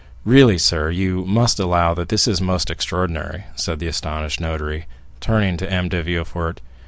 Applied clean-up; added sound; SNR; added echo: none; none; none; none.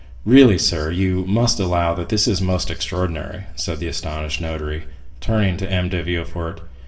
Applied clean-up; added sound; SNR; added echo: none; none; none; reverberation time 0.8 s.